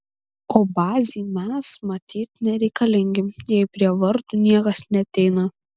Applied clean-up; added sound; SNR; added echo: none; none; none; none.